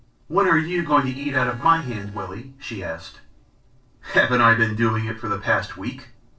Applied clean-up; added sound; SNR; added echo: neural separator model SepFormer DNS4.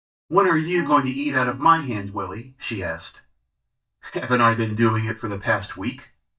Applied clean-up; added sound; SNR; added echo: neural mask model DeepFilterNet 3.